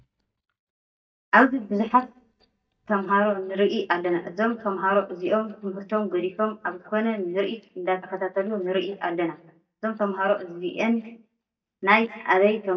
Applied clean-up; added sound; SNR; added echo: neural mask model DeepFilterNet 3.